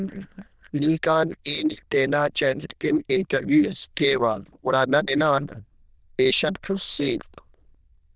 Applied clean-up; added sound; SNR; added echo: neural diffusion model UNIVERSE++.